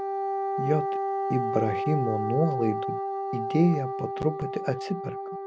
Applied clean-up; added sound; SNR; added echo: none; Wind instrument, woodwind instrument; 1 dB; none.